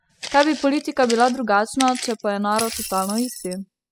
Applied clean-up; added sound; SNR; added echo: classical method spectral subtraction.